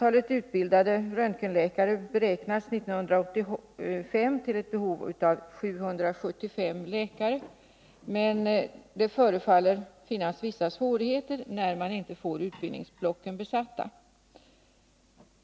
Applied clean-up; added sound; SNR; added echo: none; none; none; none.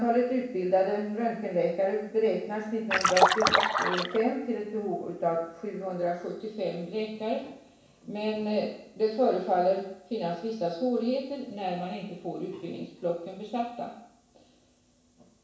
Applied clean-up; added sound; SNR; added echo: none; Splash, splatter; -5 dB; reverberation time 0.7 s.